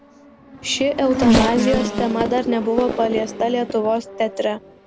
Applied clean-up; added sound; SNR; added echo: none; Race car, auto racing / Accelerating, revving, vroom; 3 dB; none.